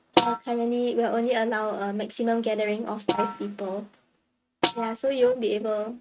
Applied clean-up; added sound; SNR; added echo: neural mask model RNNoise.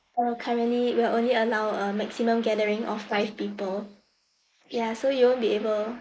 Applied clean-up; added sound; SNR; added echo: neural mask model Resemble Enhance denoiser.